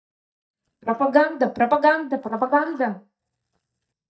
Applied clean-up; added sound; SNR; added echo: neural mask model DeepFilterNet 3.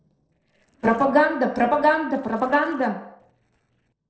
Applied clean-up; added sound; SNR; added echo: neural separator model SepFormer DNS4.